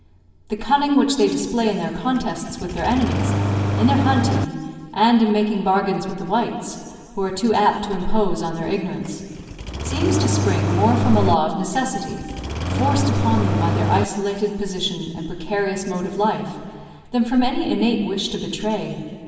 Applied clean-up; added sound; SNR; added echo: none; Engine starting; 1 dB; reverberation time 1.9 s.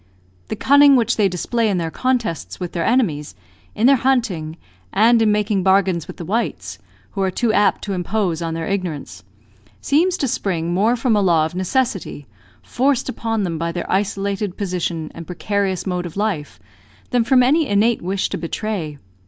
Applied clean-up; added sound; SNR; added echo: none; none; none; none.